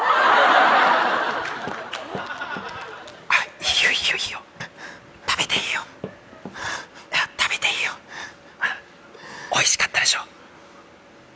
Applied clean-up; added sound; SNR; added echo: none; Walk, footsteps; 17 dB; none.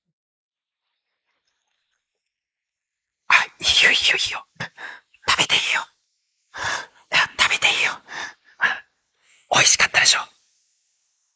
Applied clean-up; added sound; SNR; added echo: neural mask model Resemble Enhance denoiser.